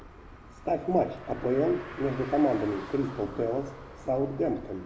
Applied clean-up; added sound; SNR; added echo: none; Car; 16 dB; reverberation time 1.4 s.